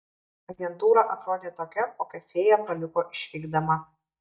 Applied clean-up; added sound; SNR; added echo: neural mask model DeepFilterNet 3.